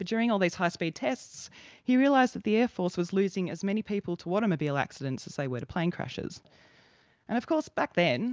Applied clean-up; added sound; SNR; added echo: none; none; none; none.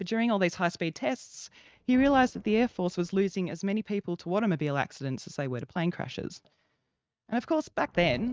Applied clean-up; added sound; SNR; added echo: neural mask model RNNoise.